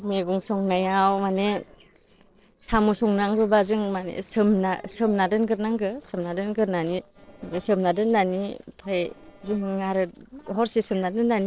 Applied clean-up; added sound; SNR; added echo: neural separator model SepFormer DNS4.